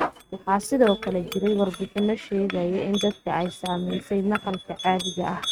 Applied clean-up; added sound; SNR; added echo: neural mask model RNNoise.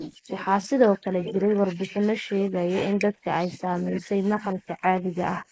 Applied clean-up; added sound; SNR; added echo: neural mask model Resemble Enhance denoiser.